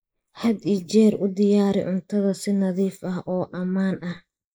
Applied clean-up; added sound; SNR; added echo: neural mask model Resemble Enhance denoiser.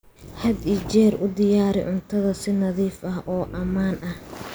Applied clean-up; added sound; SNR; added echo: none; Dog; 16 dB; none.